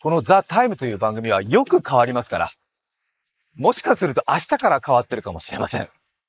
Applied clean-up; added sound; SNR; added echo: neural mask model Resemble Enhance denoiser.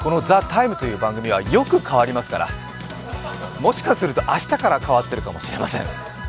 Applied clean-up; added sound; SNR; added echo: none; none; none; none.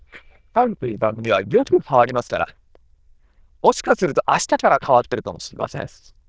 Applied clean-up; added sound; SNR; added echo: neural diffusion model UNIVERSE++.